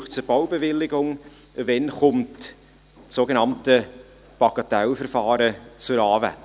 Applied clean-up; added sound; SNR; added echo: none; none; none; none.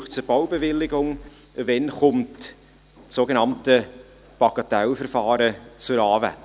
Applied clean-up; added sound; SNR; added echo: none; Bass drum / Keyboard (musical); 19 dB; none.